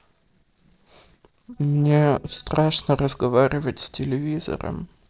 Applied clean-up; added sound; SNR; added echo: neural separator model SepFormer DNS4.